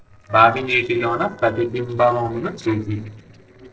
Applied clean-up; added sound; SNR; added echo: neural separator model SepFormer DNS4.